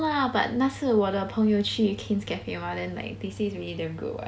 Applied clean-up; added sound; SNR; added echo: none; none; none; none.